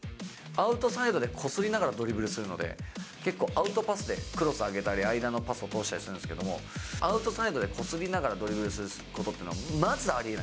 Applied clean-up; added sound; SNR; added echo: none; none; none; none.